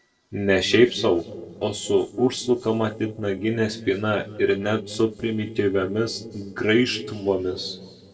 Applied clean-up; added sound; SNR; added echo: neural separator model SepFormer DNS4.